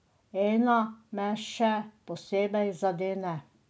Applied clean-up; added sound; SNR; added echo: none; none; none; none.